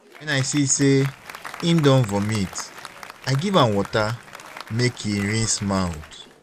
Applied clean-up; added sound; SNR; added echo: none; Applause; 17 dB; none.